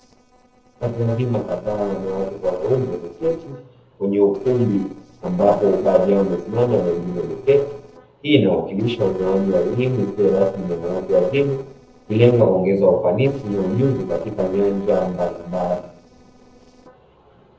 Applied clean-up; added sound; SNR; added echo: neural separator model SepFormer DNS4.